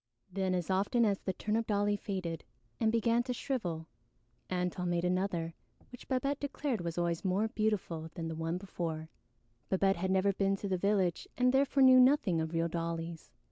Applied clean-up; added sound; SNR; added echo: none; none; none; none.